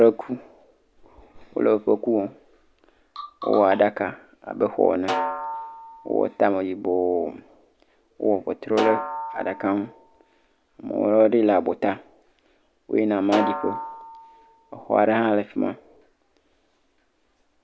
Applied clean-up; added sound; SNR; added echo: none; Snare drum; 8 dB; none.